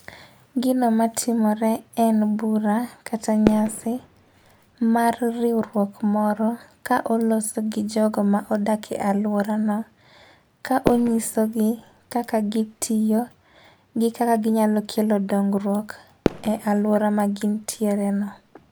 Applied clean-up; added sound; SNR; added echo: none; Fireworks; 10 dB; none.